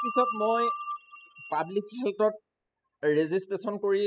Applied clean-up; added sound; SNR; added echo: classical method spectral subtraction.